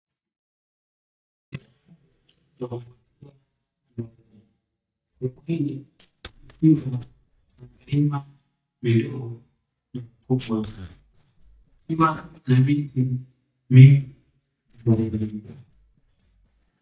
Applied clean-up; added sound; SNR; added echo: neural mask model DeepFilterNet 3.